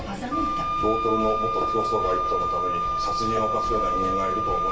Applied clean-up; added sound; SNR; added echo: none; Wind instrument, woodwind instrument; -2 dB; reverberation time 0.2 s.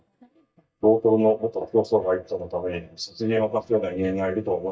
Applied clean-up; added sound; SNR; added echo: neural mask model DeepFilterNet 3.